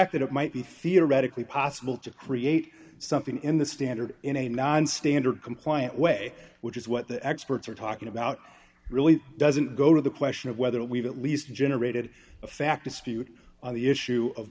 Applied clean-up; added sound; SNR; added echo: none; none; none; none.